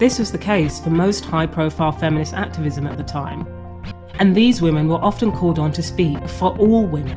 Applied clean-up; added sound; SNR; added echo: none; Scratching (performance technique); 17 dB; none.